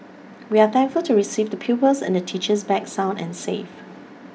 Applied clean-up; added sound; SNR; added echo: none; none; none; none.